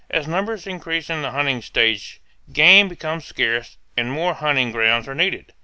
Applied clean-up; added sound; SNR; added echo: none; none; none; none.